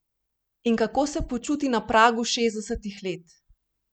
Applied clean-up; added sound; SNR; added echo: none; none; none; none.